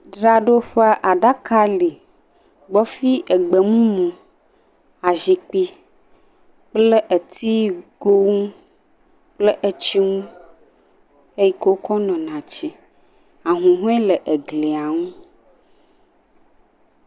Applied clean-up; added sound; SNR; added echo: none; none; none; none.